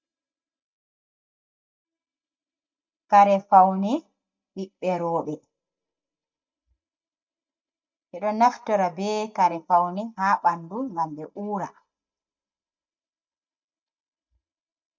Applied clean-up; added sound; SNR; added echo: neural mask model DeepFilterNet 3.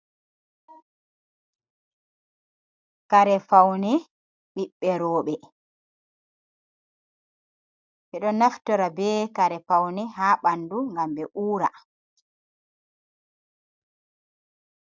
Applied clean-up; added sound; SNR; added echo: none; none; none; none.